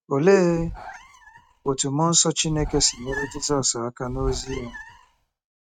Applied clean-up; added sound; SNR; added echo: neural mask model RNNoise.